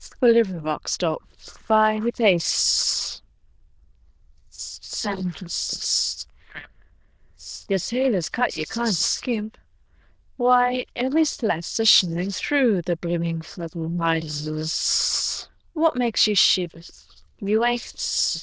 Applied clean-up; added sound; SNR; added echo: neural diffusion model UNIVERSE++.